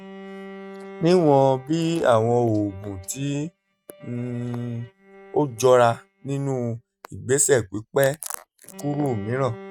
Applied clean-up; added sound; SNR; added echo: neural mask model RNNoise.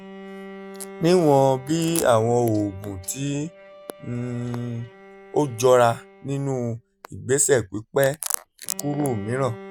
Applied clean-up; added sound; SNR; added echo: none; Bowed string instrument; 19 dB; none.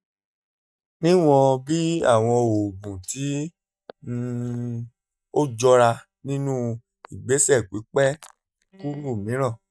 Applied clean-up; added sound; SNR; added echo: neural mask model DeepFilterNet 3.